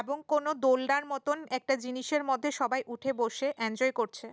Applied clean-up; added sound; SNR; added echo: none; none; none; none.